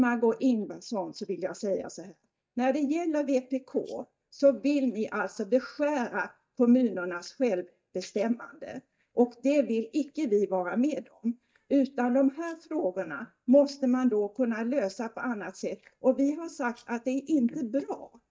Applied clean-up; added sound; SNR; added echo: neural mask model DeepFilterNet 3.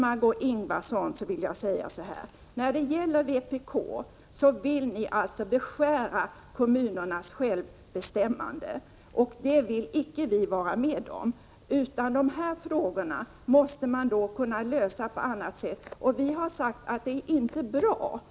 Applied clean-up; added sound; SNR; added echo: none; none; none; none.